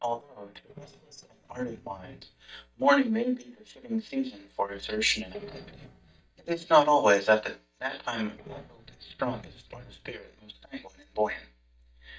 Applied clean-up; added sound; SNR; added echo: neural mask model DeepFilterNet 3.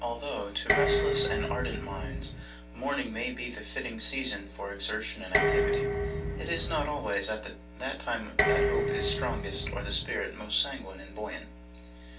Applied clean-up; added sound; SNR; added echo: none; Dishes, pots, and pans; -2 dB; reverberation time 0.2 s.